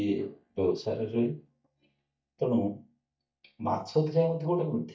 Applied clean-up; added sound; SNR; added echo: neural mask model DeepFilterNet 3.